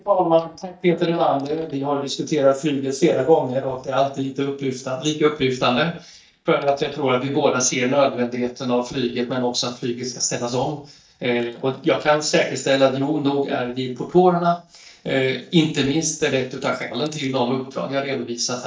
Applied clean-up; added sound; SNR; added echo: neural mask model DeepFilterNet 3.